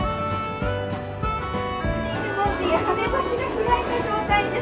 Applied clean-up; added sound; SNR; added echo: none; none; none; none.